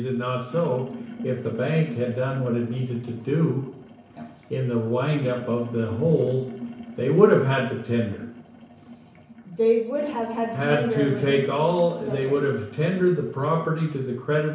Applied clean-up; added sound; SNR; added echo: none; Sink (filling or washing); 14 dB; reverberation time 0.6 s.